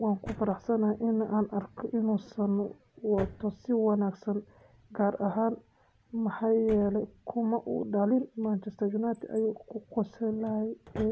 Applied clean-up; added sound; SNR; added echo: none; Drawer open or close; 20 dB; none.